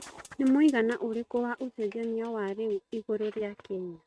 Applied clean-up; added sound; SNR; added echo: neural mask model RNNoise.